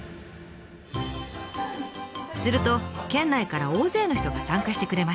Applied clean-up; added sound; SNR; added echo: none; none; none; none.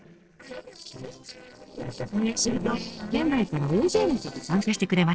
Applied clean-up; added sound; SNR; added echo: neural separator model SepFormer DNS4.